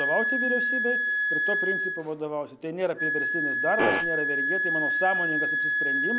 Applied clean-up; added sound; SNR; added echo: none; Fart + Wind instrument, woodwind instrument; -5 dB; none.